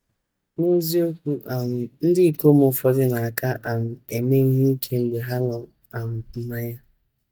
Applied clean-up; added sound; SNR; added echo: neural mask model DeepFilterNet 3.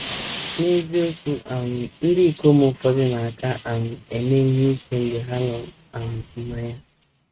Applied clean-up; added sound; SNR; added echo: neural mask model RNNoise.